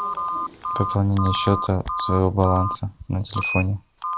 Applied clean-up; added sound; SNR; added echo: none; Telephone; 5 dB; none.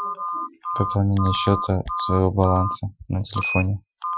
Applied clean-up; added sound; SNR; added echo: classical method Wiener filter.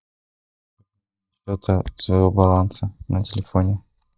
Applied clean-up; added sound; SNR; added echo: neural mask model DeepFilterNet 3.